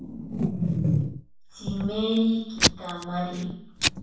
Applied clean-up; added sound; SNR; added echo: none; Packing tape, duct tape / Tearing; -2 dB; reverberation time 0.7 s.